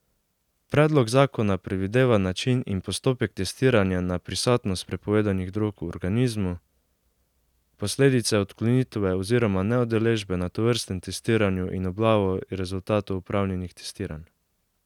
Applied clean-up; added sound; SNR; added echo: none; none; none; none.